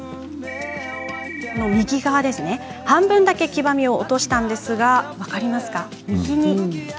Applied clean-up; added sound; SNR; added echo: none; none; none; none.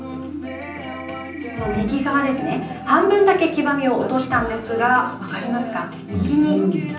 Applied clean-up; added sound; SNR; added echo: none; none; none; reverberation time 0.6 s.